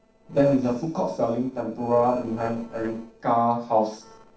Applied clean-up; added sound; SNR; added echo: neural separator model SepFormer DNS4.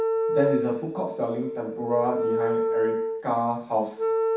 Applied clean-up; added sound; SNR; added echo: none; Wind instrument, woodwind instrument; -1 dB; reverberation time 0.7 s.